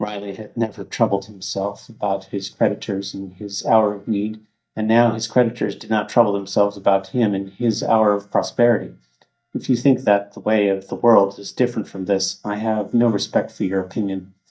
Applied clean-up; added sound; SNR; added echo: neural mask model DeepFilterNet 3.